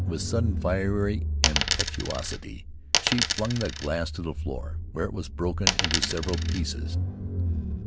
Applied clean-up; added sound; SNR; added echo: none; Engine / Car + Coin (dropping); -2 dB; none.